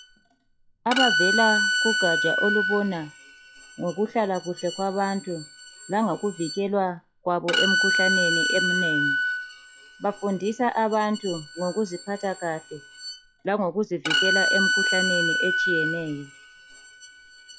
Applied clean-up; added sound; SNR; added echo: classical method log-MMSE.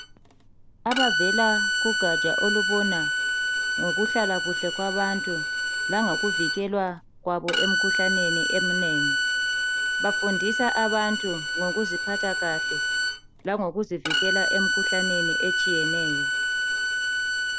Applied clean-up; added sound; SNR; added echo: none; Bowed string instrument; -4 dB; none.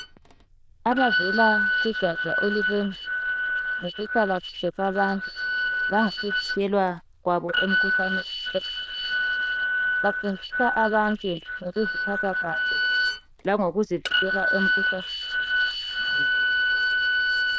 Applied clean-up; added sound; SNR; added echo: neural diffusion model UNIVERSE++.